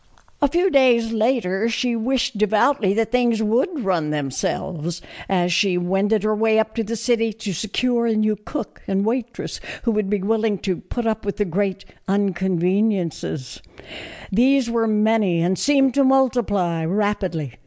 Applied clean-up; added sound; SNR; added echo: none; none; none; none.